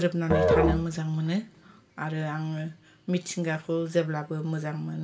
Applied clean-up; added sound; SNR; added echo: none; Musical instrument; -1 dB; reverberation time 0.8 s.